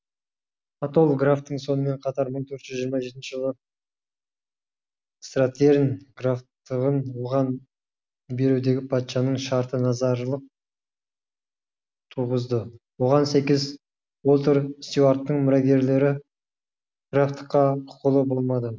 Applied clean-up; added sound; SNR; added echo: none; none; none; none.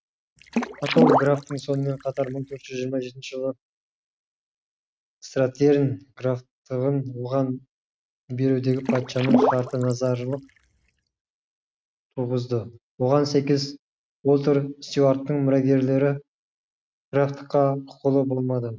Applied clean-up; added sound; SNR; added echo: neural mask model RNNoise.